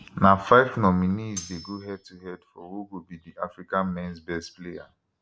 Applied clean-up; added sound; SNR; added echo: none; Cutlery, silverware; 16 dB; none.